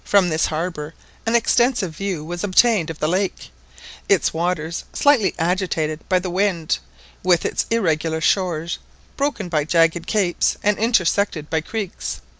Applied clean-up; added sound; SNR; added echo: none; none; none; none.